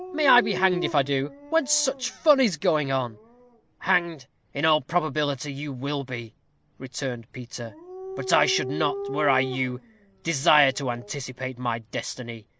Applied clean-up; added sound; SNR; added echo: none; Dog; 12 dB; none.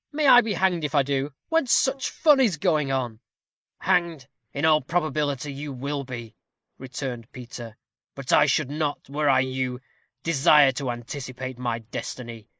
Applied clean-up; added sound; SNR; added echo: neural mask model Resemble Enhance denoiser.